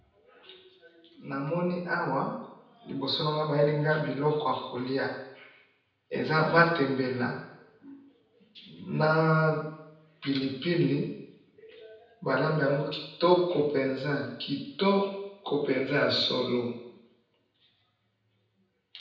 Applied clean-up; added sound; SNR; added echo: none; none; none; reverberation time 0.9 s.